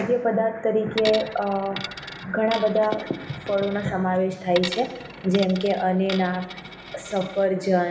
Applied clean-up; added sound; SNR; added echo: none; Coin (dropping); 13 dB; reverberation time 1.1 s.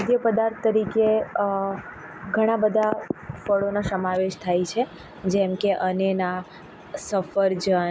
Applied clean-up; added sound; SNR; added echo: none; none; none; none.